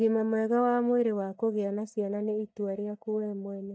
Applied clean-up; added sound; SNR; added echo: neural mask model DeepFilterNet 3.